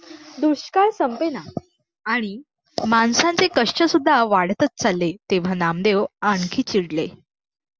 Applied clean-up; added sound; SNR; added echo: none; none; none; none.